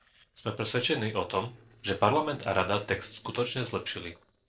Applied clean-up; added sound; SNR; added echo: neural separator model SepFormer DNS4.